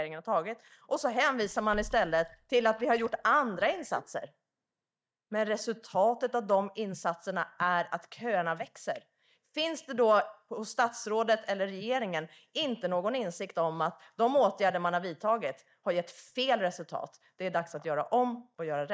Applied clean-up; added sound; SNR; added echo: neural mask model DeepFilterNet 3.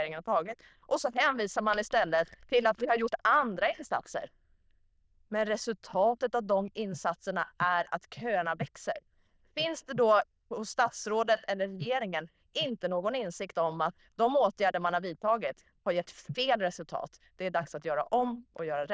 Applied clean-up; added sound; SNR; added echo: neural diffusion model UNIVERSE++.